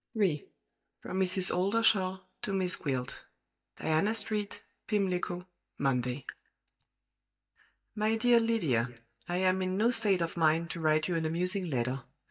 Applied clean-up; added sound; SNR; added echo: neural mask model DeepFilterNet 3.